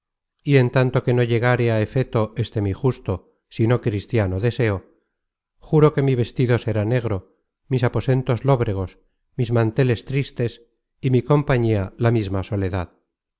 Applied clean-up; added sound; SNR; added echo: none; none; none; none.